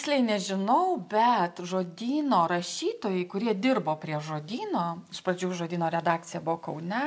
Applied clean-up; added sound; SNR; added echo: none; none; none; none.